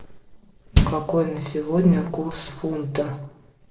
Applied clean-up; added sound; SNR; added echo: neural separator model SepFormer DNS4.